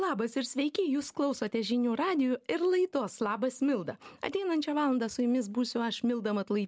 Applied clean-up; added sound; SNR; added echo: none; none; none; none.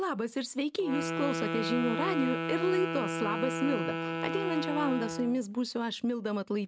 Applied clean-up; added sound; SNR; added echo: none; Wind instrument, woodwind instrument; 4 dB; none.